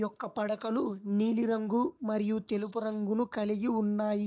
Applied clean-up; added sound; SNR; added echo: neural mask model DeepFilterNet 3.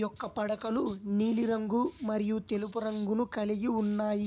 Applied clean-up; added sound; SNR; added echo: none; Writing; 19 dB; none.